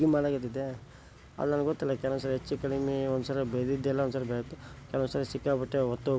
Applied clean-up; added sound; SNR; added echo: none; none; none; none.